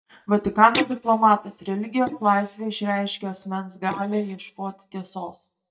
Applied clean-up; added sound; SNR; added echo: neural mask model DeepFilterNet 3.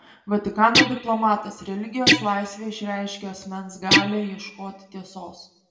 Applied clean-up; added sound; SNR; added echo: none; Guitar; -1 dB; reverberation time 0.7 s.